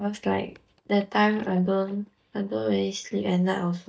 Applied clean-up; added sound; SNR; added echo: neural mask model DeepFilterNet 3.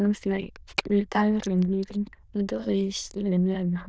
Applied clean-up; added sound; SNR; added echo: neural diffusion model UNIVERSE++.